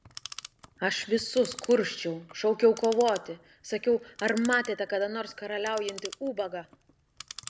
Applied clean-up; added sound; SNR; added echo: none; Clock; 18 dB; none.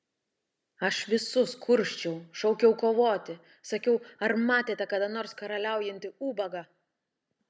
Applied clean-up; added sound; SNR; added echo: none; none; none; none.